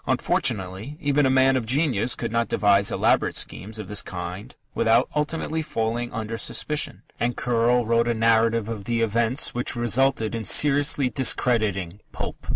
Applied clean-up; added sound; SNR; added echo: none; none; none; none.